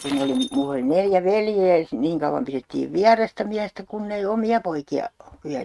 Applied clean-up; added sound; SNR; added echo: neural mask model RNNoise.